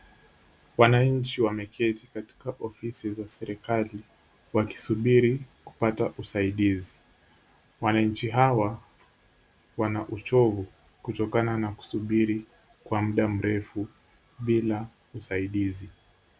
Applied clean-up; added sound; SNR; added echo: none; none; none; none.